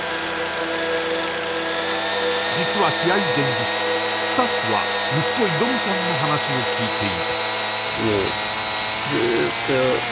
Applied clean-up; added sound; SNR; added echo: none; Sawing / Engine; 1 dB; none.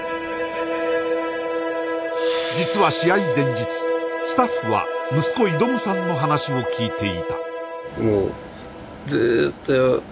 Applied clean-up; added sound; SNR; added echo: none; none; none; none.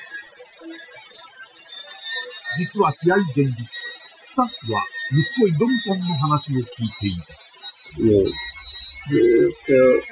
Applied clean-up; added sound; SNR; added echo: classical method Wiener filter.